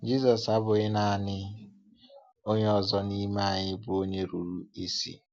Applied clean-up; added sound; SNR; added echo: none; none; none; none.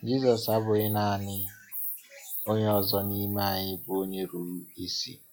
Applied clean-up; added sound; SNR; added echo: classical method log-MMSE.